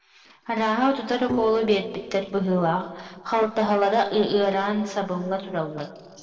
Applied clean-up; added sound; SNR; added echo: neural separator model SepFormer DNS4.